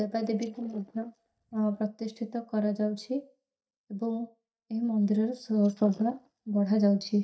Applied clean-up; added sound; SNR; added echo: neural mask model DeepFilterNet 3.